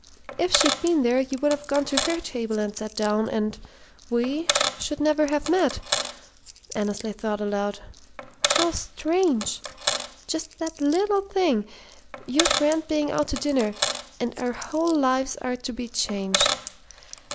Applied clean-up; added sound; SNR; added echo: none; Coin (dropping); 6 dB; none.